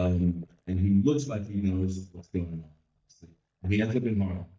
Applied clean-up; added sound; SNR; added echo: neural mask model DeepFilterNet 3.